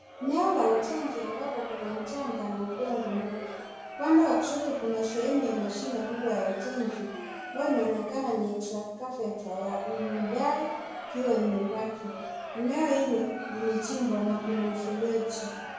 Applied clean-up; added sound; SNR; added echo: none; Crowd; 10 dB; reverberation time 1.0 s.